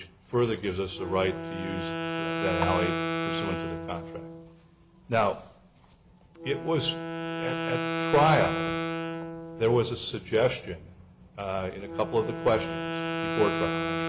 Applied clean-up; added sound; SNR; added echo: none; Wind instrument, woodwind instrument; 3 dB; none.